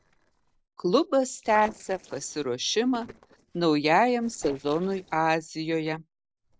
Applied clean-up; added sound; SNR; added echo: neural separator model SepFormer DNS4.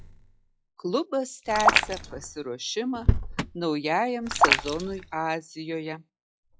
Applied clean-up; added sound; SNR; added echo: classical method log-MMSE.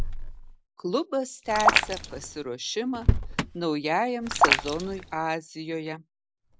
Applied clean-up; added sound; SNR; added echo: none; Motor vehicle (road) + Raindrop; -2 dB; none.